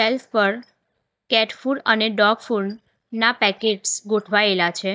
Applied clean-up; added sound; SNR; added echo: neural mask model DeepFilterNet 3.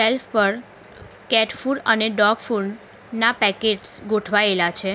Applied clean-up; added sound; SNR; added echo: none; none; none; none.